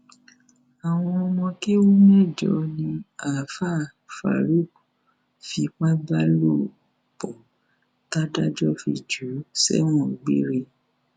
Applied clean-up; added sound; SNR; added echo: none; none; none; none.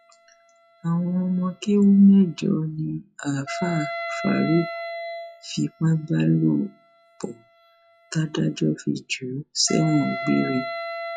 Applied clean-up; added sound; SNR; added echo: classical method log-MMSE.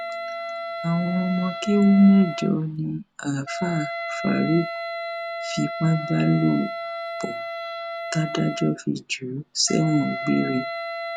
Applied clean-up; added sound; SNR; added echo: none; Wind instrument, woodwind instrument; 8 dB; none.